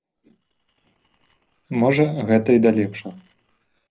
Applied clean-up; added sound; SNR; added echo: neural separator model SepFormer DNS4.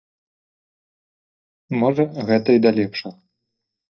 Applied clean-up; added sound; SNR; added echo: neural mask model DeepFilterNet 3.